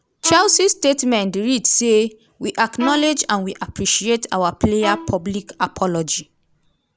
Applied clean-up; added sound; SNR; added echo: none; Bowed string instrument; 15 dB; none.